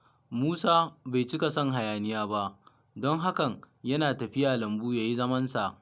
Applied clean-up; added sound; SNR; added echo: none; none; none; none.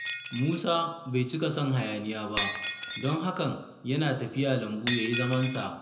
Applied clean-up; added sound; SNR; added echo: none; Shatter; 7 dB; reverberation time 0.8 s.